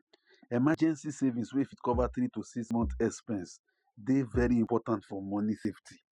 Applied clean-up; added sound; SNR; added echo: classical method spectral subtraction.